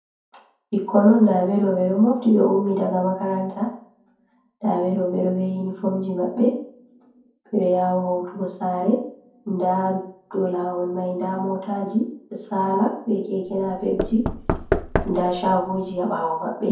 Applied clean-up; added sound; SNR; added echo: none; Knock / Wood; 5 dB; reverberation time 0.6 s.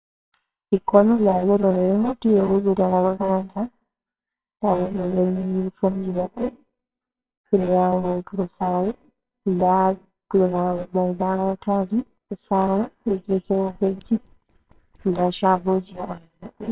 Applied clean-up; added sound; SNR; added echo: neural separator model SepFormer WHAMR!.